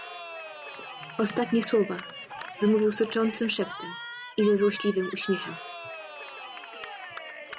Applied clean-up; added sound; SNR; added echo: none; Cheering; 11 dB; none.